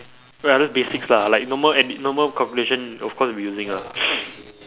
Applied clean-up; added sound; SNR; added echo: none; none; none; none.